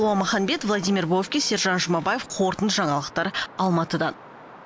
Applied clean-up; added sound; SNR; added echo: none; none; none; none.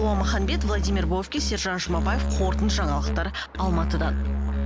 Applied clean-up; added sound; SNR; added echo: none; Musical instrument; -3 dB; none.